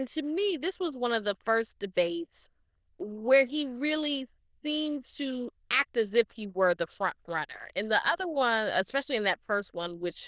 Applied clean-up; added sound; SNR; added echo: neural diffusion model UNIVERSE++.